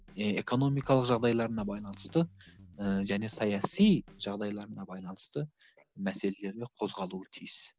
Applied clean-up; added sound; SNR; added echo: none; none; none; none.